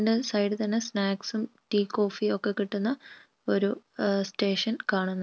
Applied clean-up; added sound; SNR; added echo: none; none; none; none.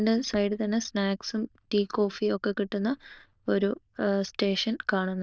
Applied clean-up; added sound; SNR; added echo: neural diffusion model UNIVERSE++.